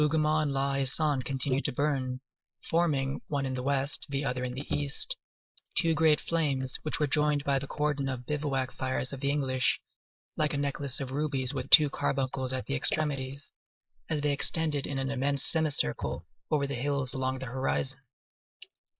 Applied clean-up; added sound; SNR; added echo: neural mask model Resemble Enhance denoiser.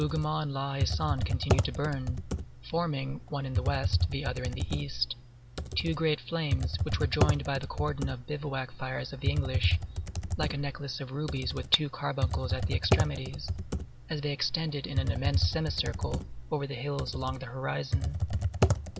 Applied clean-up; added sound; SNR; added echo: none; Computer keyboard; -1 dB; none.